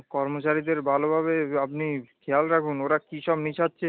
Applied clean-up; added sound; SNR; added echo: none; none; none; none.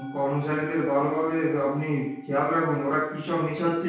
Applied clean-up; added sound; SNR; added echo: none; Musical instrument; 16 dB; reverberation time 0.6 s.